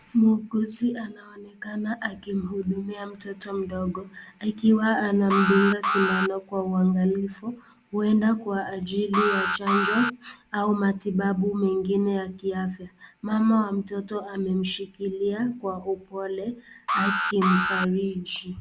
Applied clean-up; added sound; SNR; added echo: none; Alarm; 2 dB; none.